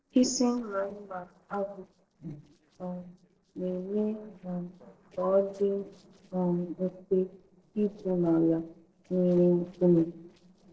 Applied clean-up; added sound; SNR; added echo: neural separator model SepFormer DNS4.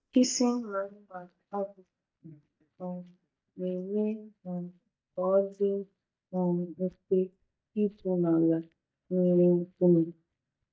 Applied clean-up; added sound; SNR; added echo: neural mask model DeepFilterNet 3.